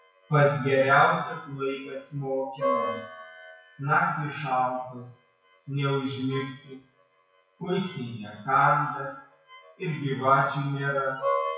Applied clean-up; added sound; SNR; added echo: classical method WPE with log-MMSE.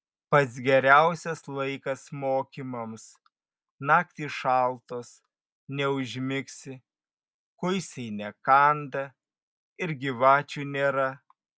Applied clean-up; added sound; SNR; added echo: none; none; none; none.